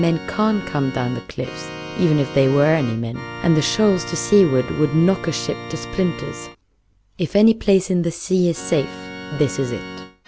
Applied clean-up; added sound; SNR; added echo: none; Organ; 13 dB; none.